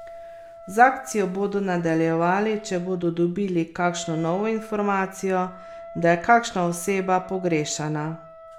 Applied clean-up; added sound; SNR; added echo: none; Wind instrument, woodwind instrument; 19 dB; none.